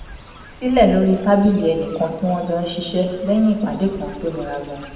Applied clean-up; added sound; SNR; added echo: none; Fowl; 19 dB; reverberation time 1.1 s.